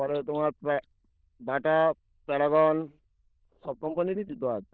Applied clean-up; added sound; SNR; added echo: neural diffusion model UNIVERSE++.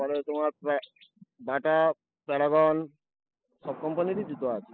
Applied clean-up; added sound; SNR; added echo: classical method spectral subtraction.